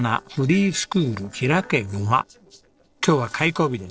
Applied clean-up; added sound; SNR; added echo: neural separator model SepFormer DNS4.